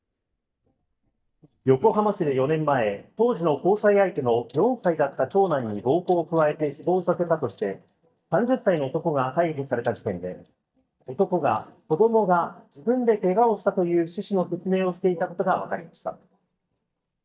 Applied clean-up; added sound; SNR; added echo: neural mask model DeepFilterNet 3.